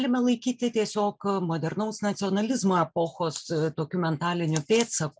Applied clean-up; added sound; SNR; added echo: none; none; none; none.